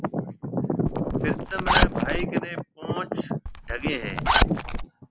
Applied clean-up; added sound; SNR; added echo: none; Zipper (clothing); -4 dB; none.